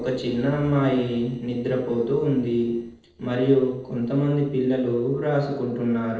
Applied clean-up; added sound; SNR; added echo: neural separator model SepFormer DNS4.